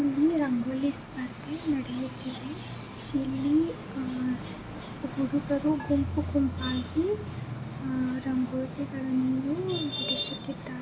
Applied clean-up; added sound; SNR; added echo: none; Marimba, xylophone; 12 dB; none.